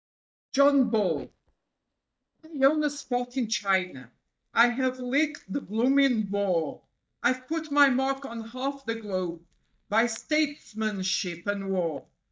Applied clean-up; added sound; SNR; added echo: neural mask model DeepFilterNet 3.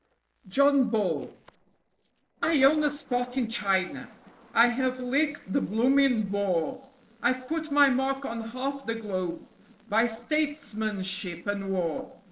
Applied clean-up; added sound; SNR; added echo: neural separator model SepFormer DNS4.